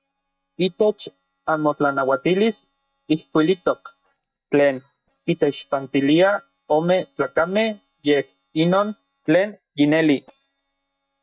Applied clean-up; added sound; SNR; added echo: neural mask model DeepFilterNet 3.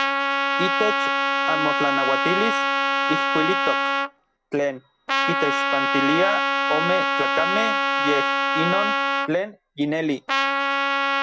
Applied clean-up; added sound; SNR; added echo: none; Trumpet; -5 dB; none.